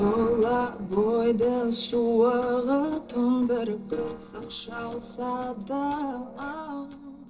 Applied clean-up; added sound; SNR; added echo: neural separator model SepFormer DNS4.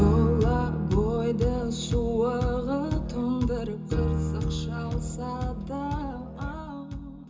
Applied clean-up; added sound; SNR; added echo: none; Musical instrument; 19 dB; reverberation time 0.2 s.